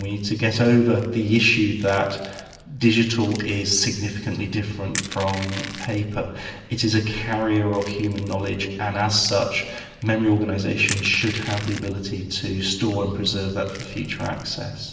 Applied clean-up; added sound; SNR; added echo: none; Crushing; 17 dB; reverberation time 1.2 s.